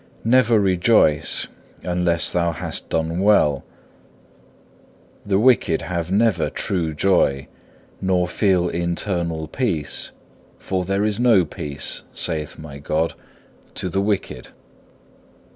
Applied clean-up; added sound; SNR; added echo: none; none; none; none.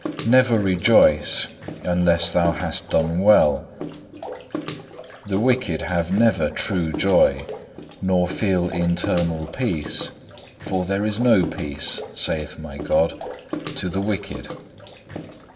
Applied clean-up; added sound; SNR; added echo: none; Bathtub (filling or washing) / Water / Splash, splatter; 13 dB; reverberation time 1.5 s.